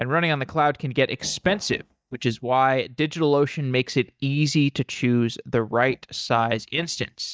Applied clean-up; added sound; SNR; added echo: neural mask model DeepFilterNet 3.